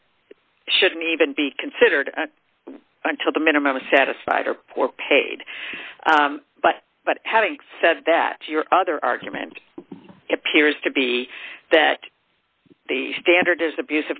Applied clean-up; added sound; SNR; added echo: none; none; none; none.